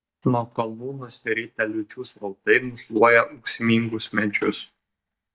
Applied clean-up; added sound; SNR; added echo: neural mask model DeepFilterNet 3.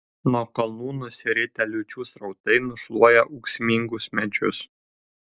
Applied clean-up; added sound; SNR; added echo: none; none; none; none.